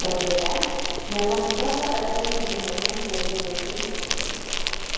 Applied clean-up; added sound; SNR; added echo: none; Insect; -1 dB; reverberation time 2.2 s.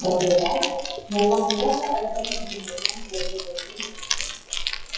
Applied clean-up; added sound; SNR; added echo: classical method WPE with log-MMSE.